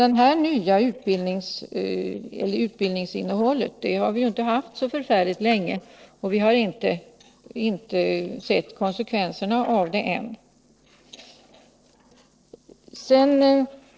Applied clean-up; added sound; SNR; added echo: neural separator model SepFormer DNS4.